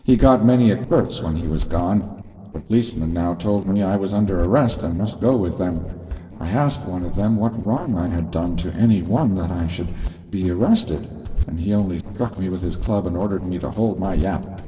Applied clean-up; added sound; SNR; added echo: neural separator model SepFormer DNS4.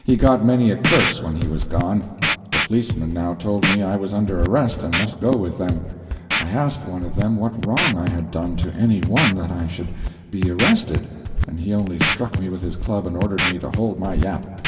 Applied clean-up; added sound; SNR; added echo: none; Scratching (performance technique); 3 dB; reverberation time 2.3 s.